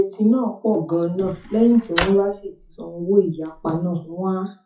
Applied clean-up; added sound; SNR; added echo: classical method WPE with log-MMSE.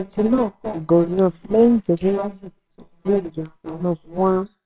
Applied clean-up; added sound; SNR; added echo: neural separator model SepFormer WHAMR!.